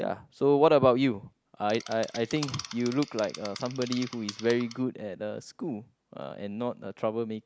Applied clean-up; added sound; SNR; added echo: none; Insect; 14 dB; none.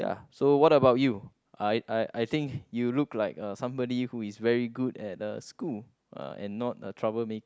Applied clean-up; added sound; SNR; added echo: none; none; none; none.